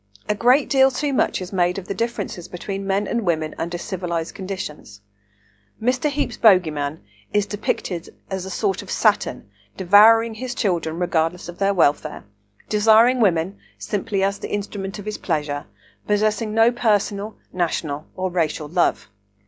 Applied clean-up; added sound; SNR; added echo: none; none; none; none.